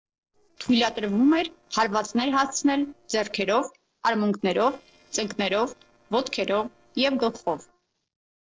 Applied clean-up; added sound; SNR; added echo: neural separator model SepFormer DNS4.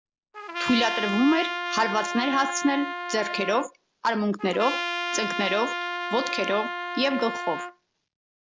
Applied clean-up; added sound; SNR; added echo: none; Trumpet; 5 dB; none.